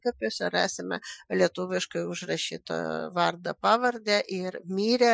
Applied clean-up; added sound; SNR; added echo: classical method Wiener filter.